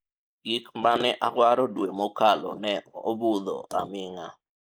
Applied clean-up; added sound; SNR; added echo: neural mask model Resemble Enhance denoiser.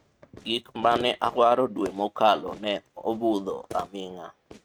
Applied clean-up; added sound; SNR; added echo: neural mask model RNNoise.